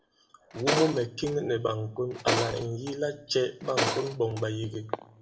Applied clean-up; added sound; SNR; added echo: none; Tools; 4 dB; reverberation time 0.5 s.